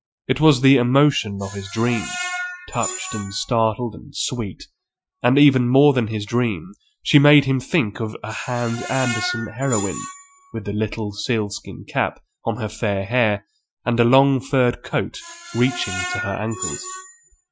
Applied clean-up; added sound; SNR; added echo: classical method Wiener filter.